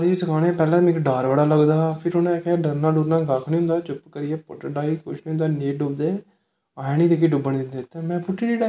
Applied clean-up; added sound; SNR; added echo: none; none; none; none.